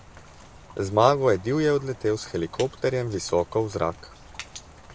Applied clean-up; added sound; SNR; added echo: none; Rain; 19 dB; none.